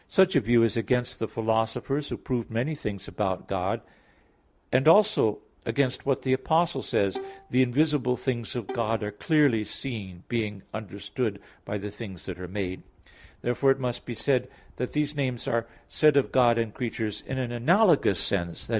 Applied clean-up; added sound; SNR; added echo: none; Bowed string instrument; 16 dB; none.